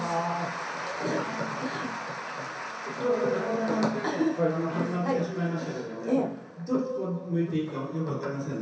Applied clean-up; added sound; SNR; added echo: none; Bowed string instrument; 19 dB; reverberation time 0.6 s.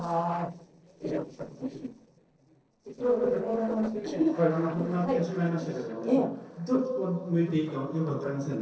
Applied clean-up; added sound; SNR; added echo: neural separator model SepFormer DNS4.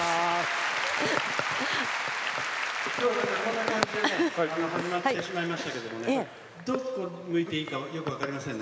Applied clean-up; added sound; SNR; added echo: none; none; none; none.